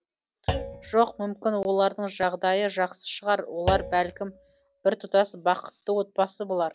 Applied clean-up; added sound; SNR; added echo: none; Thump, thud; 10 dB; none.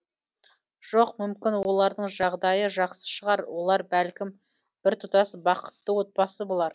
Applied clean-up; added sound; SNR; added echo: none; none; none; none.